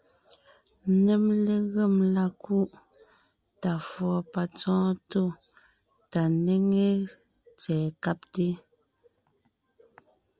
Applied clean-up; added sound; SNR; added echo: none; none; none; none.